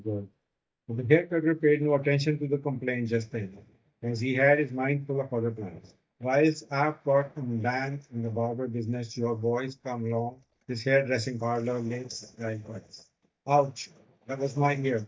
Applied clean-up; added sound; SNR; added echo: neural mask model DeepFilterNet 3.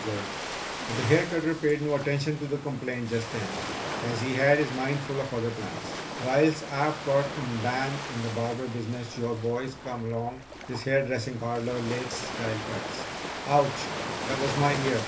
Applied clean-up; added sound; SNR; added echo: none; Ocean; 7 dB; reverberation time 0.3 s.